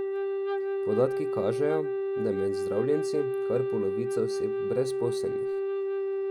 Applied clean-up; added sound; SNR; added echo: none; Wind instrument, woodwind instrument; -3 dB; none.